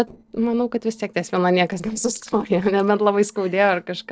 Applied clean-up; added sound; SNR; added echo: neural separator model SepFormer DNS4.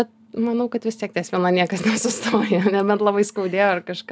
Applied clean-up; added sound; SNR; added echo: none; none; none; none.